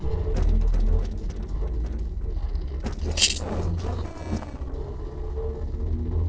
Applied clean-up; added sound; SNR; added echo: neural separator model SepFormer DNS4.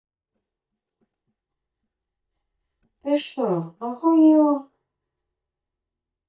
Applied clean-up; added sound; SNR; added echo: neural mask model DeepFilterNet 3.